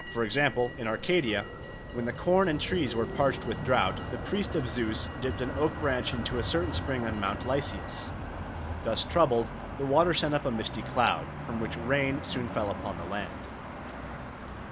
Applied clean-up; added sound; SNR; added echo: none; Motor vehicle (road); 7 dB; none.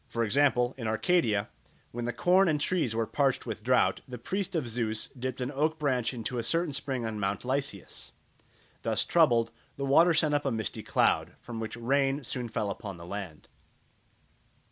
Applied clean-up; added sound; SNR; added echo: none; none; none; none.